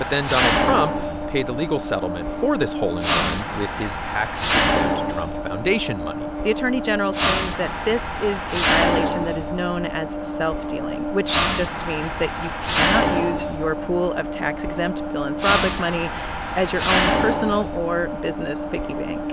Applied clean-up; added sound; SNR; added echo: none; Mechanisms; -2 dB; none.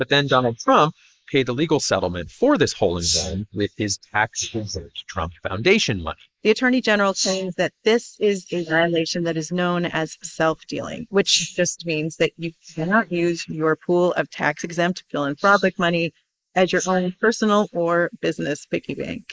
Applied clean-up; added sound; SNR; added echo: neural mask model Resemble Enhance denoiser.